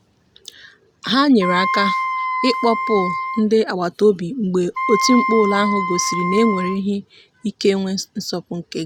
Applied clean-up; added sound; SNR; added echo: none; Wind instrument, woodwind instrument; 2 dB; none.